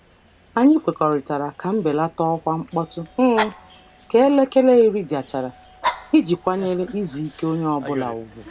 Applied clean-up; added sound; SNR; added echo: none; Dog; 14 dB; none.